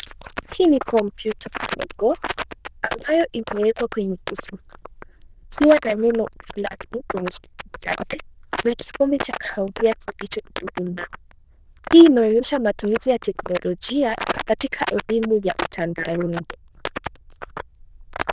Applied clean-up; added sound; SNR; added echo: neural diffusion model UNIVERSE++.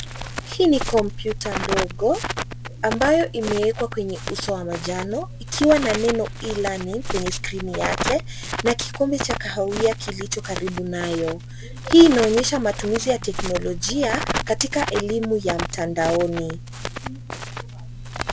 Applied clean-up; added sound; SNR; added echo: none; Crackle; 7 dB; none.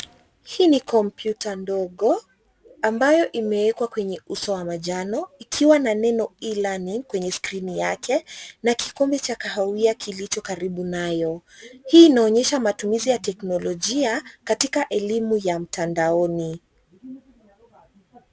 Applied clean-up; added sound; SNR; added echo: none; none; none; none.